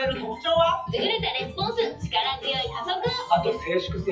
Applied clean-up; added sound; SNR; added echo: classical method WPE with log-MMSE.